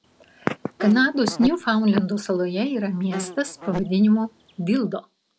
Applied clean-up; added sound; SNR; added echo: none; Insect; 15 dB; none.